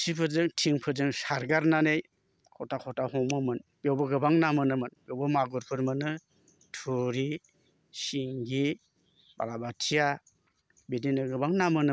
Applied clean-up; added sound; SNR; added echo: none; none; none; none.